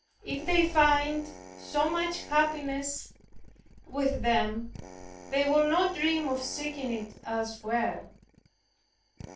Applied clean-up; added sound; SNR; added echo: none; Drill; 19 dB; reverberation time 0.3 s.